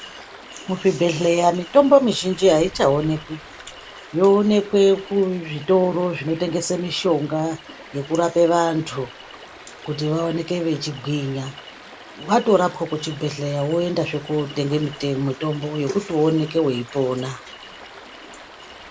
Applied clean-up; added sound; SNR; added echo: none; Stream; 20 dB; none.